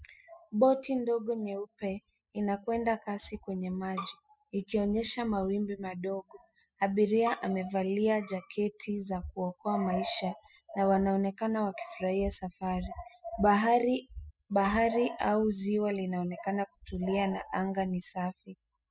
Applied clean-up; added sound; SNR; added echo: classical method spectral subtraction.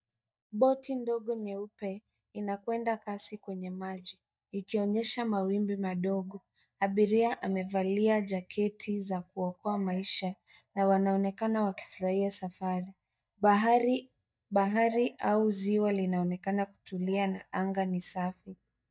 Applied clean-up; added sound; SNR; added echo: neural mask model DeepFilterNet 3.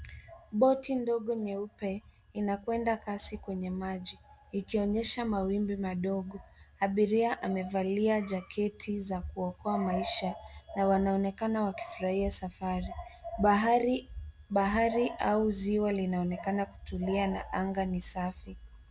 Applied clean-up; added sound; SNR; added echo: none; none; none; none.